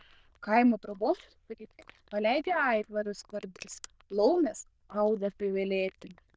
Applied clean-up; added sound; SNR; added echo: neural diffusion model UNIVERSE++.